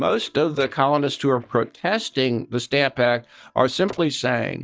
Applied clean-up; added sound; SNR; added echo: neural mask model DeepFilterNet 3.